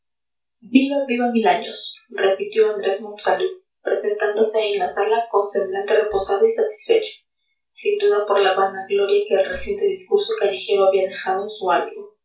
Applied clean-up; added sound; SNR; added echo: none; none; none; reverberation time 0.2 s.